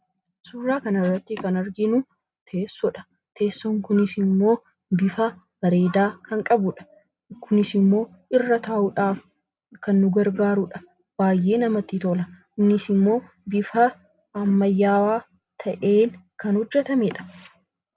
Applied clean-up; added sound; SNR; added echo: none; none; none; none.